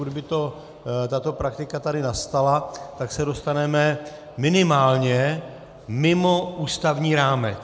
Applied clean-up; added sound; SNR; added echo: none; none; none; none.